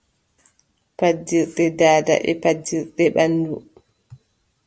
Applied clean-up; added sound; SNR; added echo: none; none; none; none.